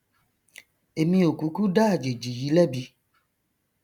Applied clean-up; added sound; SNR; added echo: none; none; none; none.